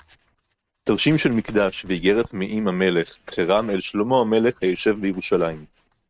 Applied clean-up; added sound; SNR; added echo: neural mask model RNNoise.